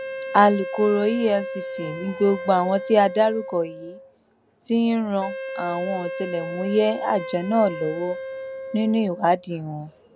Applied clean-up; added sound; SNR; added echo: none; Wind instrument, woodwind instrument; 10 dB; none.